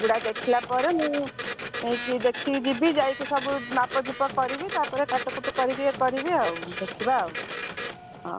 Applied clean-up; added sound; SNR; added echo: none; Printer; 7 dB; none.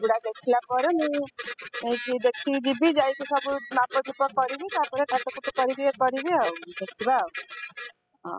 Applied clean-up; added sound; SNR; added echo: classical method spectral subtraction.